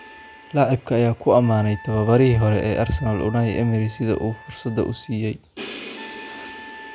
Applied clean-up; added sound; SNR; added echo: none; Wind instrument, woodwind instrument + Crash cymbal; 17 dB; none.